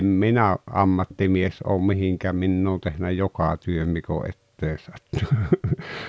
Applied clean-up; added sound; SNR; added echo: none; none; none; none.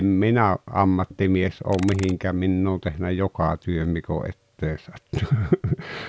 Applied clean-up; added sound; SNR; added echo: none; Computer keyboard; 20 dB; none.